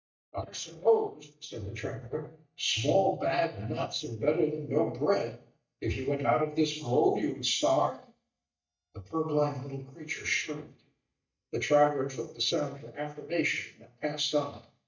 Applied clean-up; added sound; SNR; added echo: neural mask model DeepFilterNet 3.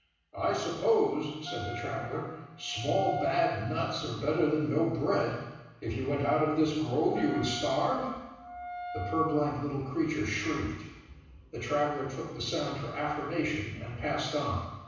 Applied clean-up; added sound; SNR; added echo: none; Wind instrument, woodwind instrument; 11 dB; reverberation time 1.1 s.